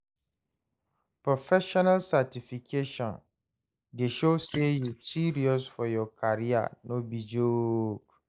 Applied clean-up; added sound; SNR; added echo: neural mask model Resemble Enhance denoiser.